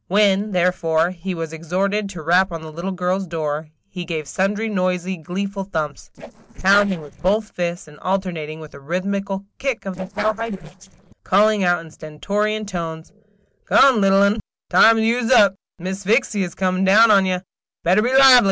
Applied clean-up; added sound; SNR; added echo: neural separator model SepFormer DNS4.